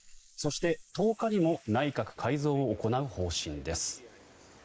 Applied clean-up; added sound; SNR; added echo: neural mask model Resemble Enhance denoiser.